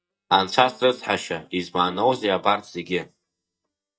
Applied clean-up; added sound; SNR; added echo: neural mask model DeepFilterNet 3.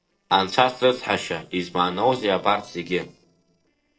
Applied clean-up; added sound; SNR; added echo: neural separator model SepFormer DNS4.